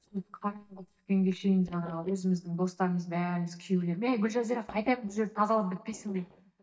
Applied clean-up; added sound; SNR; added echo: neural mask model DeepFilterNet 3.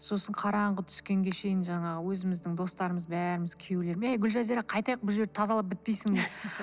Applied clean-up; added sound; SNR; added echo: none; none; none; none.